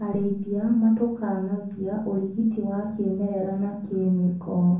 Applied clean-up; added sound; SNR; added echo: none; none; none; reverberation time 0.6 s.